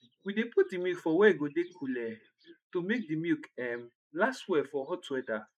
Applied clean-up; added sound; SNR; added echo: neural mask model Resemble Enhance denoiser.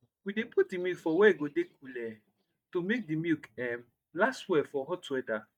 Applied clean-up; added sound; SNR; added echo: neural mask model DeepFilterNet 3.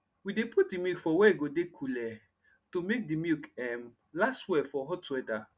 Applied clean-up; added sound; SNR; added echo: none; none; none; none.